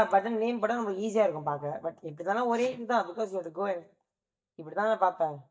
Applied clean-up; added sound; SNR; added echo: neural mask model DeepFilterNet 3.